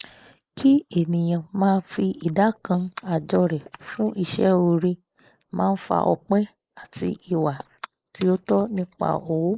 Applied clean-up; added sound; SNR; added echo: neural mask model Resemble Enhance denoiser.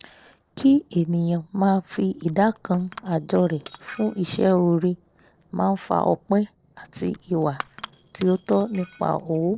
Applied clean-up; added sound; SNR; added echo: neural separator model SepFormer DNS4.